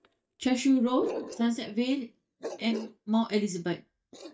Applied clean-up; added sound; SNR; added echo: neural mask model DeepFilterNet 3.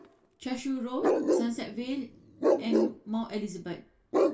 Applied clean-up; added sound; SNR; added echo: none; Bark; -4 dB; reverberation time 0.2 s.